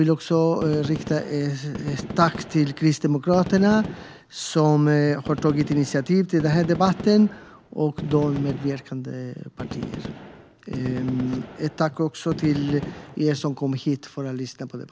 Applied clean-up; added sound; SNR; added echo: none; Gunshot, gunfire; 12 dB; none.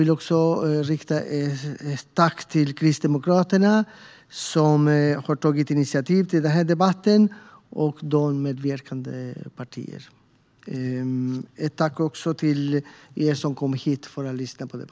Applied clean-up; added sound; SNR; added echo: none; none; none; none.